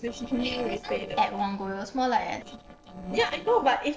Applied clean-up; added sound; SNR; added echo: neural separator model SepFormer DNS4.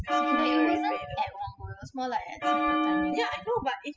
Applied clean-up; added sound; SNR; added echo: classical method spectral subtraction.